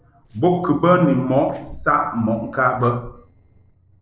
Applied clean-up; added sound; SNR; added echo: neural separator model SepFormer DNS4.